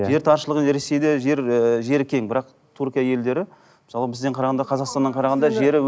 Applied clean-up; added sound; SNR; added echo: none; none; none; none.